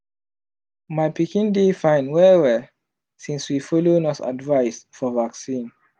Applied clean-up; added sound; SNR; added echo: none; none; none; none.